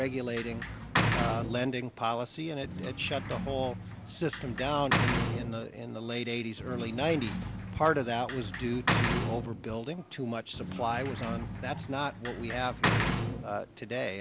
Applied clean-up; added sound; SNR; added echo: none; Sliding door / Slam; 1 dB; none.